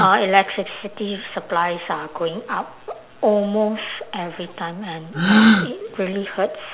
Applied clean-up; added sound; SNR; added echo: none; Gasp; 2 dB; none.